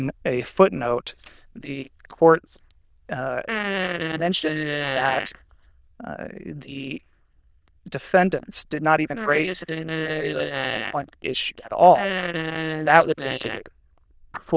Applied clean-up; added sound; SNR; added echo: neural diffusion model UNIVERSE++.